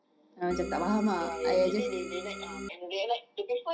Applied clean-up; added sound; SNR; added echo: none; Organ; 7 dB; reverberation time 0.2 s.